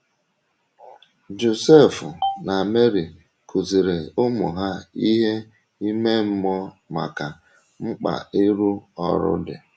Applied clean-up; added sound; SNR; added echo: none; none; none; none.